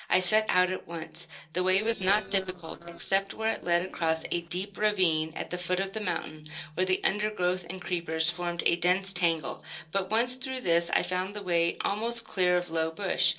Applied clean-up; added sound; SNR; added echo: neural separator model SepFormer DNS4.